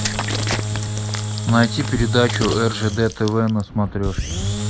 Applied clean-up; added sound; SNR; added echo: none; Engine / Drill; 3 dB; none.